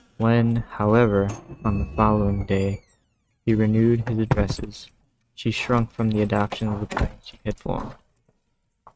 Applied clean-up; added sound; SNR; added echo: neural mask model RNNoise.